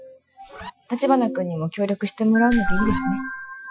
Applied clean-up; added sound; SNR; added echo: classical method Wiener filter.